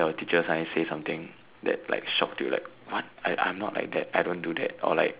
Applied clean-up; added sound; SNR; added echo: none; none; none; none.